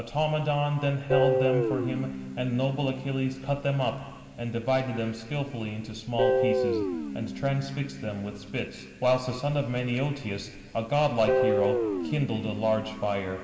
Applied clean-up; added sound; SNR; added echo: none; Guitar; 3 dB; reverberation time 2.9 s.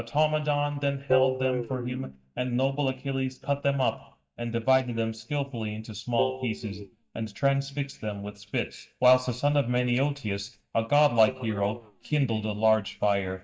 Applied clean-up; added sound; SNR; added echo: neural mask model DeepFilterNet 3.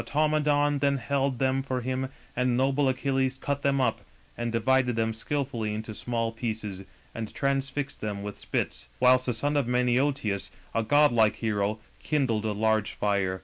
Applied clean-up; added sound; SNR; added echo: none; none; none; none.